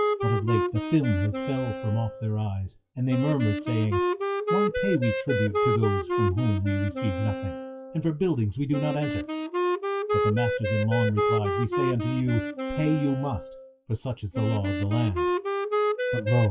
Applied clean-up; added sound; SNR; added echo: classical method WPE with log-MMSE.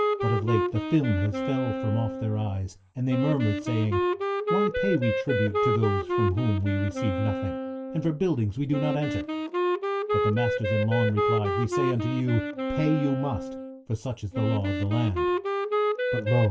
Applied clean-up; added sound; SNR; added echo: none; Wind instrument, woodwind instrument; 1 dB; reverberation time 0.2 s.